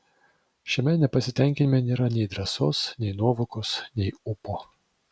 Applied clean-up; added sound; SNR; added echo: none; none; none; none.